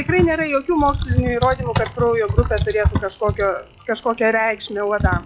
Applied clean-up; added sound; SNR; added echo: classical method log-MMSE.